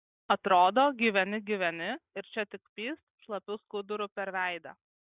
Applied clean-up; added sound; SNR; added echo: none; none; none; none.